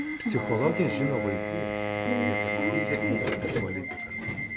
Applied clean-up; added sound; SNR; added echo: none; Wind instrument, woodwind instrument + Subway, metro, underground / Alarm; -4 dB; none.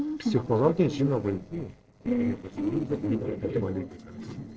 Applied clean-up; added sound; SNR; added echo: neural separator model SepFormer DNS4.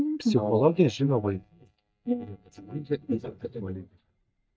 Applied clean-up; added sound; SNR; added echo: neural mask model DeepFilterNet 3.